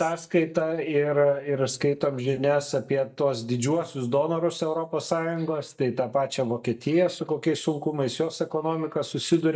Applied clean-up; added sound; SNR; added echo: neural mask model DeepFilterNet 3.